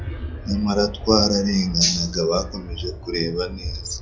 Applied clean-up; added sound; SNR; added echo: classical method log-MMSE.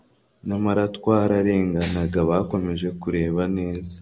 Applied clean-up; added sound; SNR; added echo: none; none; none; none.